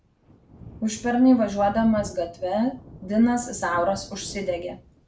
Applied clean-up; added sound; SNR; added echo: none; Thunder; 18 dB; none.